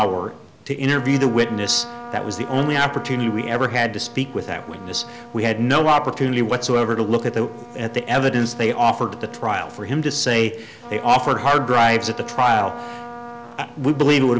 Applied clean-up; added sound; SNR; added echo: none; Trumpet; 16 dB; none.